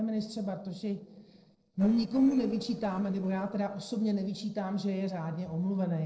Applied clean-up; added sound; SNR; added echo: neural separator model SepFormer DNS4.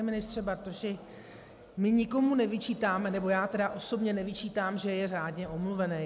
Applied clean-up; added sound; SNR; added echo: none; none; none; none.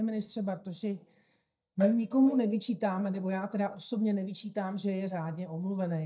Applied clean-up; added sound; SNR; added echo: neural mask model DeepFilterNet 3.